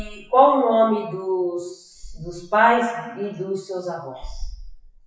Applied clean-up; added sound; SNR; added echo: classical method WPE with log-MMSE.